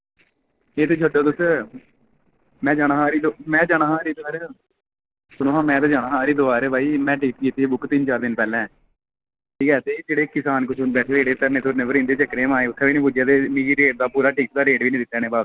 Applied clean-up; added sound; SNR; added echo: neural separator model SepFormer DNS4.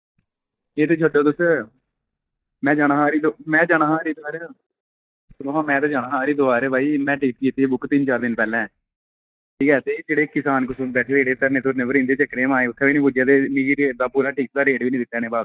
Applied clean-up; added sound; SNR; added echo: neural mask model DeepFilterNet 3.